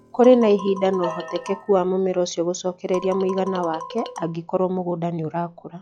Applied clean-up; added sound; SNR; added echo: classical method log-MMSE.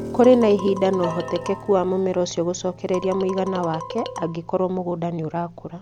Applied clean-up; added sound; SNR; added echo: none; Marimba, xylophone + Piano; 12 dB; none.